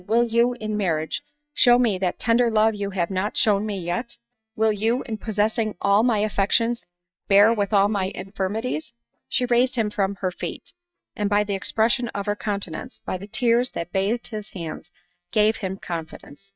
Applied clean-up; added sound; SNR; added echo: neural mask model DeepFilterNet 3.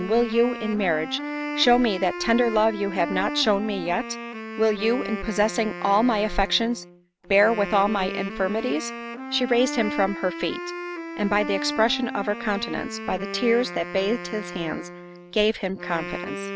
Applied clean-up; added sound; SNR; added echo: none; Wind instrument, woodwind instrument; 9 dB; none.